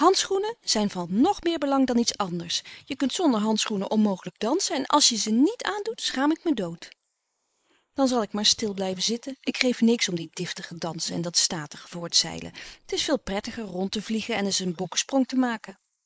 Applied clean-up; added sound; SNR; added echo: neural mask model Resemble Enhance denoiser.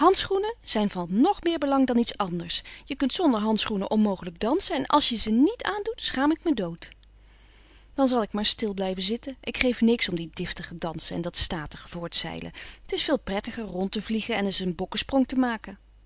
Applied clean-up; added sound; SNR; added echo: none; none; none; none.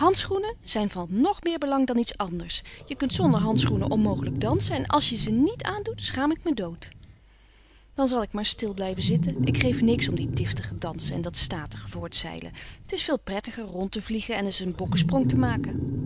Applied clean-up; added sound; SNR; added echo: none; Wild animals; 4 dB; none.